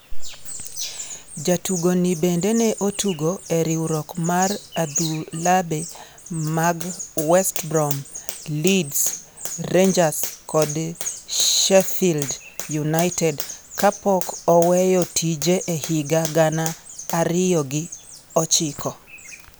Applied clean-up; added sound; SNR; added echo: none; none; none; none.